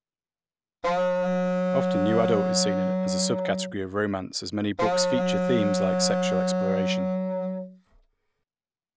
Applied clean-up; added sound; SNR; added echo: none; Wind instrument, woodwind instrument; -5 dB; none.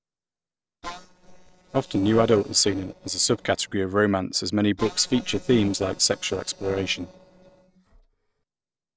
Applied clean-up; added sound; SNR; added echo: neural separator model SepFormer DNS4.